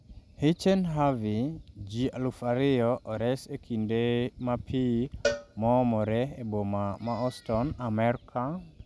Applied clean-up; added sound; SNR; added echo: none; Cowbell; 10 dB; none.